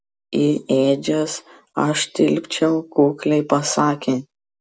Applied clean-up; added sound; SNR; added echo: none; none; none; none.